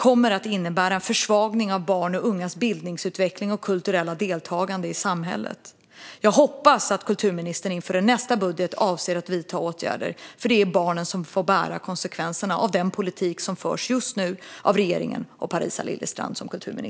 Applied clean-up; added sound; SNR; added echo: none; none; none; none.